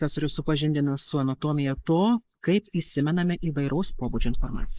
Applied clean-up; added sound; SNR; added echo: neural mask model Resemble Enhance denoiser.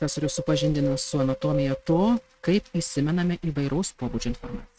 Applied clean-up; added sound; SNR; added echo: neural mask model RNNoise.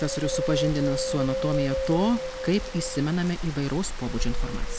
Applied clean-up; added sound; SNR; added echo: none; Rain + Wind; 2 dB; none.